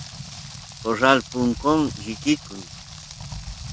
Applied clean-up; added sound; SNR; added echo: none; Rain; 12 dB; none.